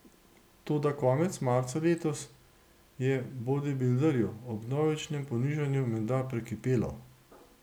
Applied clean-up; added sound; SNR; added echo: none; none; none; none.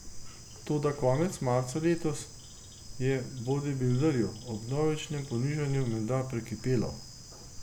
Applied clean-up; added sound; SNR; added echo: none; Bird / Insect; 12 dB; none.